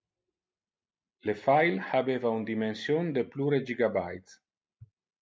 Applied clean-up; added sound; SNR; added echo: none; none; none; none.